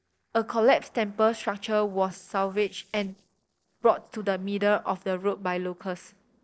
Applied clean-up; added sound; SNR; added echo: neural separator model SepFormer DNS4.